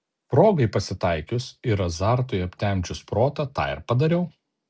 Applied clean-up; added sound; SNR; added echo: none; none; none; none.